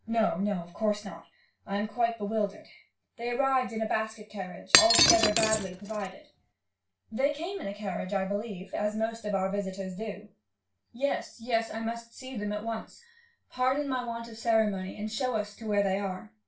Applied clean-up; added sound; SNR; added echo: none; Shatter; -4 dB; reverberation time 0.3 s.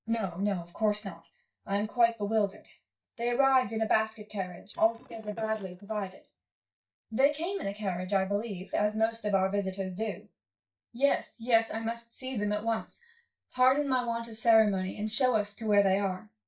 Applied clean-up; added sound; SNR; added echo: neural mask model DeepFilterNet 3.